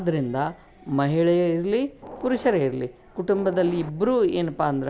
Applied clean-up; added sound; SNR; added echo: none; Train; 16 dB; none.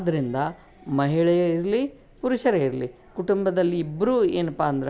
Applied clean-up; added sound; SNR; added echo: none; none; none; none.